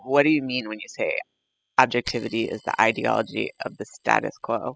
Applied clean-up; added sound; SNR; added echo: classical method spectral subtraction.